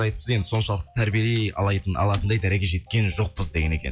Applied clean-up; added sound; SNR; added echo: classical method log-MMSE.